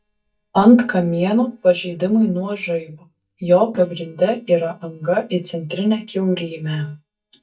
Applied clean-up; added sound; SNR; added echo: neural mask model DeepFilterNet 3.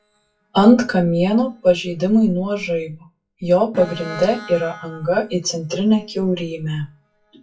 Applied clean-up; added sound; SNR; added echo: classical method WPE with log-MMSE.